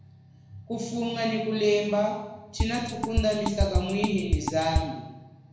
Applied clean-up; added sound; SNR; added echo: none; Drum kit; 0 dB; reverberation time 1.0 s.